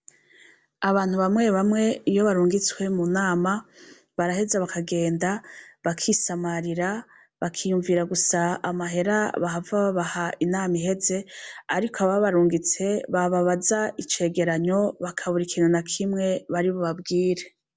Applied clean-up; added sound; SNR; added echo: none; none; none; none.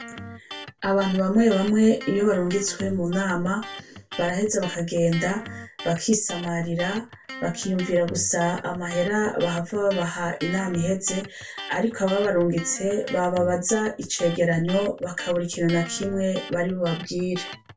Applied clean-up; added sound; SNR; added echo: none; Electric guitar; 14 dB; reverberation time 0.2 s.